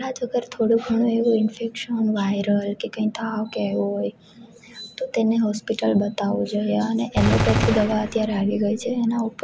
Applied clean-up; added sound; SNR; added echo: none; Gunshot, gunfire; 2 dB; none.